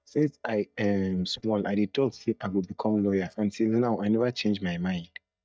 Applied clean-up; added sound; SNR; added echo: neural mask model DeepFilterNet 3.